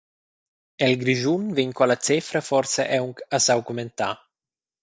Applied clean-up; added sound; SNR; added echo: neural mask model DeepFilterNet 3.